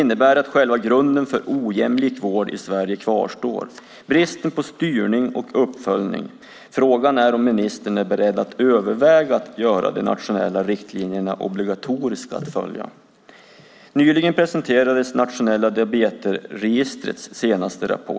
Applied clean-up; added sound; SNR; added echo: none; none; none; none.